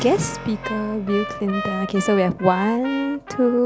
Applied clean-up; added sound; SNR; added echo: none; Keyboard (musical) + Trumpet; 10 dB; none.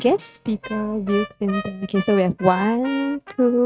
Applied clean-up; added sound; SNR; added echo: neural mask model RNNoise.